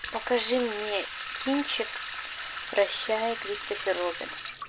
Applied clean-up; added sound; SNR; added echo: none; Sink (filling or washing) / Water tap, faucet; 3 dB; none.